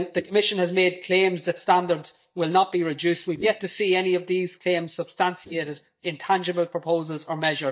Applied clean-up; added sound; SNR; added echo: neural mask model DeepFilterNet 3.